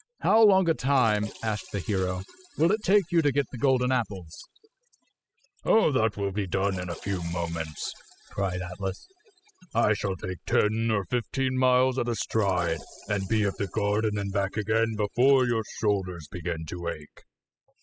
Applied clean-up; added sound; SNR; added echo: classical method spectral subtraction.